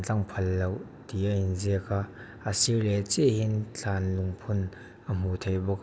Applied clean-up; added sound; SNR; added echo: none; none; none; none.